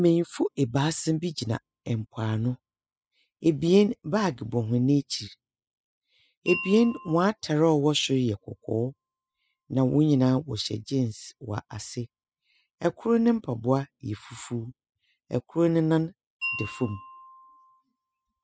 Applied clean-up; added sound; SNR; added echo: classical method spectral subtraction.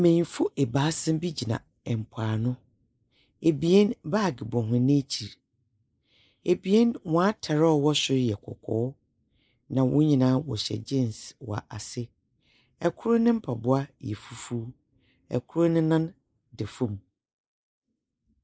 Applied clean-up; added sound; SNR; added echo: neural mask model Resemble Enhance denoiser.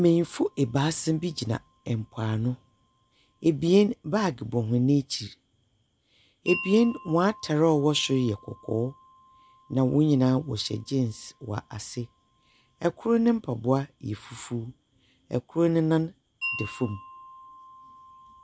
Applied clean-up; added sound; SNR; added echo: none; Wind chime; 19 dB; none.